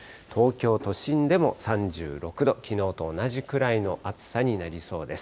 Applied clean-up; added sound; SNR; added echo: none; none; none; none.